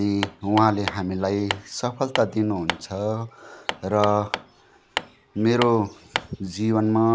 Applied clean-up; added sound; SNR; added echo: none; Hammer; 10 dB; none.